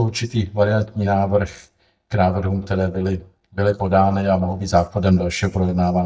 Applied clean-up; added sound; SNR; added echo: neural mask model DeepFilterNet 3.